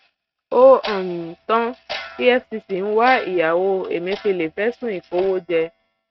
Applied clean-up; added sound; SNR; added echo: neural mask model RNNoise.